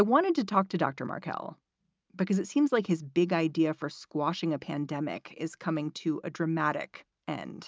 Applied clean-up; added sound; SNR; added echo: none; none; none; none.